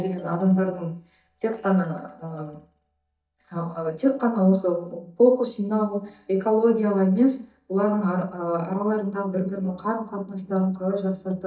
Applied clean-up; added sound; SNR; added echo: neural mask model DeepFilterNet 3.